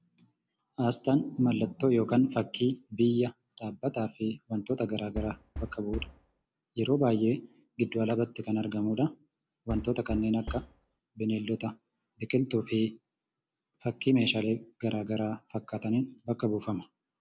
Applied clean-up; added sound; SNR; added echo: none; Knock; 10 dB; none.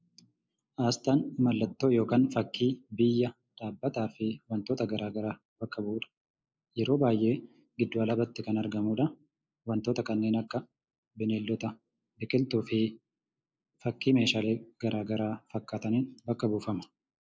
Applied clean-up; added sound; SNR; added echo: neural mask model Resemble Enhance denoiser.